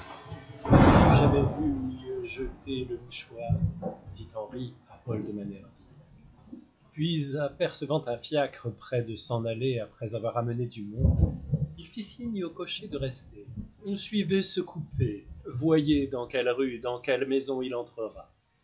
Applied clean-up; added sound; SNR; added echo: classical method log-MMSE.